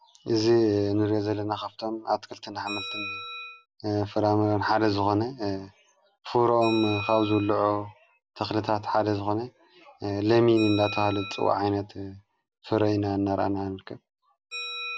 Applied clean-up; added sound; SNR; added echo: none; Bell; 15 dB; none.